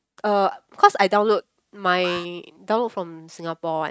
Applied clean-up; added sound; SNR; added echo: neural mask model RNNoise.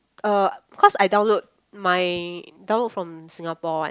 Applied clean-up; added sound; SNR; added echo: none; none; none; none.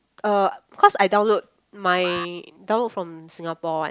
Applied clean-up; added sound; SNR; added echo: none; Alarm; 17 dB; none.